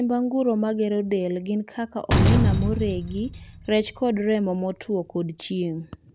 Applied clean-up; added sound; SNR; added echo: none; Slam; 1 dB; none.